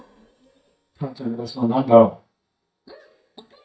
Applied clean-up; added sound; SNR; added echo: neural mask model DeepFilterNet 3.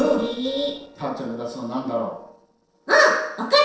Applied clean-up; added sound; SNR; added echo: neural separator model SepFormer DNS4.